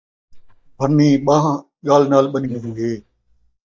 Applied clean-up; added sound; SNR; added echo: neural mask model DeepFilterNet 3.